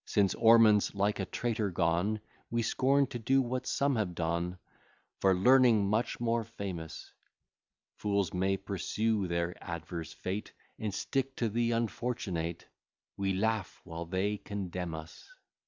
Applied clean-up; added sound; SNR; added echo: none; none; none; none.